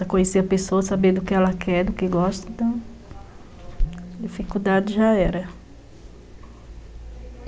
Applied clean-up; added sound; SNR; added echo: none; Telephone; 15 dB; none.